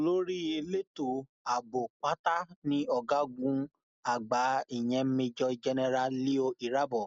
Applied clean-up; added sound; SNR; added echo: none; none; none; none.